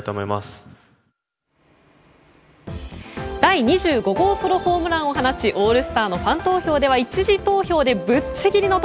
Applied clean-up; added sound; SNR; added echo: none; none; none; none.